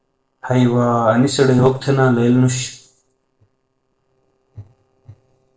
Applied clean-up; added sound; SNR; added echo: neural separator model SepFormer DNS4.